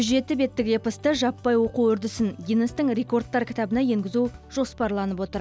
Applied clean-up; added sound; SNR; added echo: none; none; none; none.